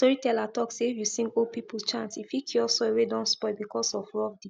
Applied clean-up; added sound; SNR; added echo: none; none; none; none.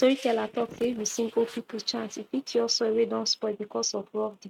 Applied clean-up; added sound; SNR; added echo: neural mask model RNNoise.